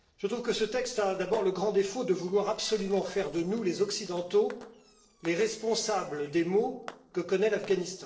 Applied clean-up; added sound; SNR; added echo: neural separator model SepFormer DNS4.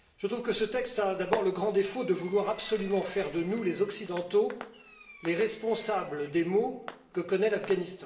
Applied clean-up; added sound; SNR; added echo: none; Fireworks; 16 dB; reverberation time 0.8 s.